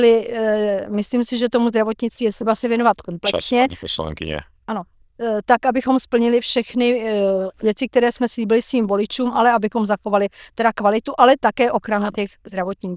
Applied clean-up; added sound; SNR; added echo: neural diffusion model UNIVERSE++.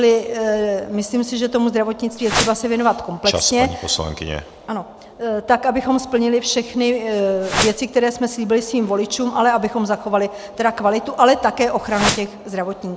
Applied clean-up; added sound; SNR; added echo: none; Whoosh, swoosh, swish; 2 dB; none.